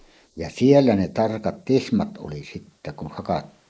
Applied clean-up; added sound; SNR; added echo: neural mask model Resemble Enhance denoiser.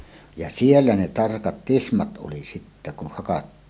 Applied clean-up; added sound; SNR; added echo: none; none; none; none.